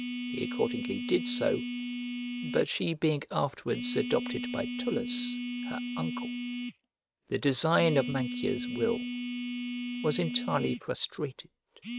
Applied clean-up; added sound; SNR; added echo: neural mask model RNNoise.